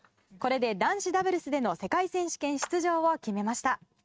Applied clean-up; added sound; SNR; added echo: neural mask model RNNoise.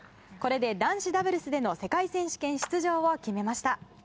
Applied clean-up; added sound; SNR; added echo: none; Clapping; 16 dB; none.